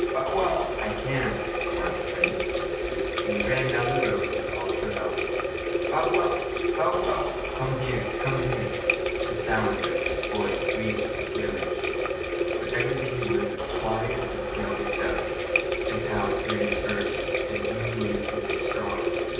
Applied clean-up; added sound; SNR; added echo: none; Water tap, faucet; -4 dB; reverberation time 0.9 s.